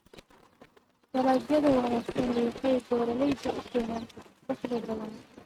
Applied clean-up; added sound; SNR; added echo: neural mask model RNNoise.